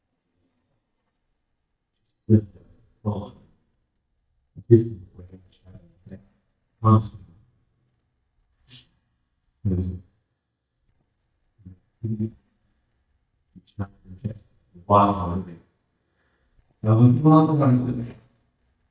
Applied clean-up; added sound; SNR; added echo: neural mask model DeepFilterNet 3.